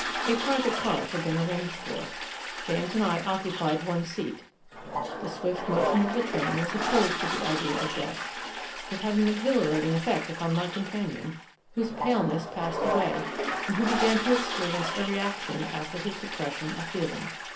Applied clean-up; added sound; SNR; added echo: none; Toilet flush; 4 dB; reverberation time 0.3 s.